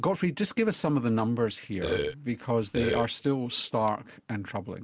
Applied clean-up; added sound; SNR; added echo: none; Burping, eructation; 0 dB; none.